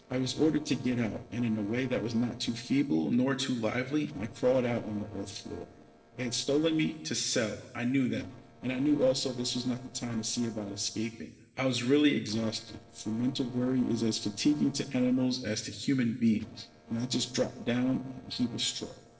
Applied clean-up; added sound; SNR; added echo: neural separator model SepFormer DNS4.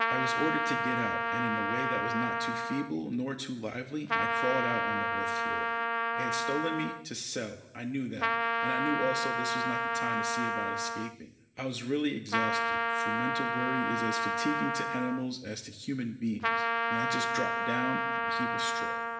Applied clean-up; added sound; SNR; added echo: none; Trumpet; -4 dB; reverberation time 1.0 s.